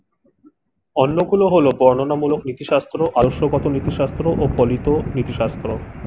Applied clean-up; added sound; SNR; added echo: none; none; none; none.